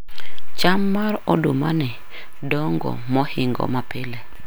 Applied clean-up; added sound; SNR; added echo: none; none; none; none.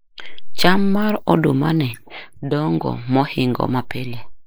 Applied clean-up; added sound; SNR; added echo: neural mask model Resemble Enhance denoiser.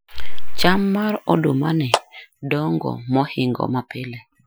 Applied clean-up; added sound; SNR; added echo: classical method Wiener filter.